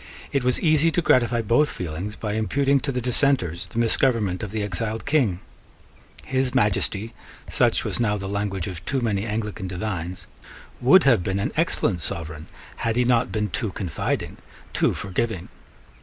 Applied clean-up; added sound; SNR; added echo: none; none; none; none.